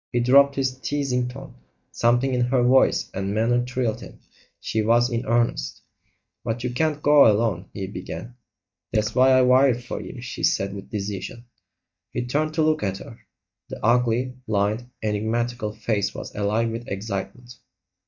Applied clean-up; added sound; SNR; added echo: neural mask model DeepFilterNet 3.